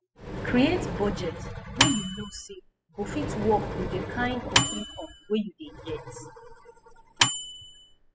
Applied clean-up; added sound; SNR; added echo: classical method spectral subtraction.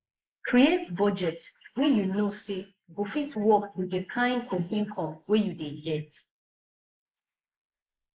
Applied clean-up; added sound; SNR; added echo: neural mask model Resemble Enhance denoiser.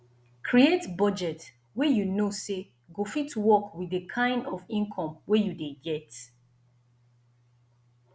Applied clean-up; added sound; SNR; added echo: none; none; none; none.